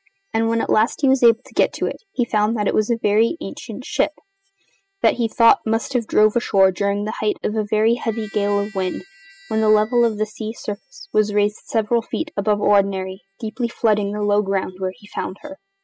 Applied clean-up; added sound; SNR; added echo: classical method spectral subtraction.